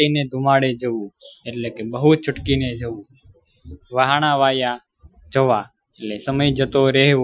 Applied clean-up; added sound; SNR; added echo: classical method Wiener filter.